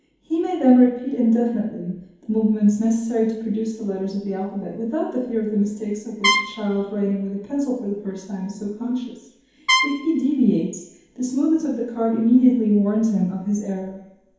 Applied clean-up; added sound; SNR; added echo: none; Trumpet; 2 dB; reverberation time 2.2 s.